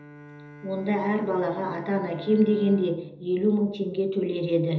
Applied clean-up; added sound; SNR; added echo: none; Bowed string instrument; 20 dB; reverberation time 1.2 s.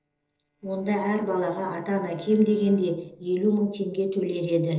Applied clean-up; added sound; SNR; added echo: neural separator model SepFormer DNS4.